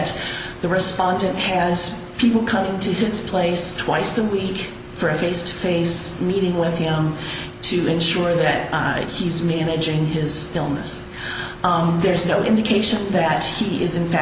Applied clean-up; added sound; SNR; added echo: none; none; none; none.